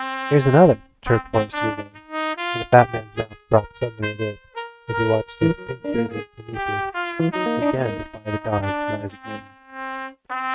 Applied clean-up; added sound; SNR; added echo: neural mask model RNNoise.